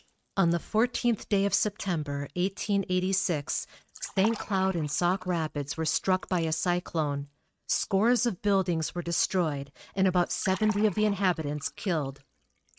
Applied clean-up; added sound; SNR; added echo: neural mask model RNNoise.